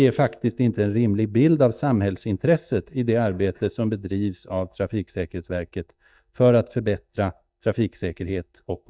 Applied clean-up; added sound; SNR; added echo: neural mask model DeepFilterNet 3.